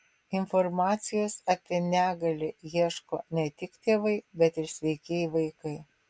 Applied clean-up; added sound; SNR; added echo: none; none; none; none.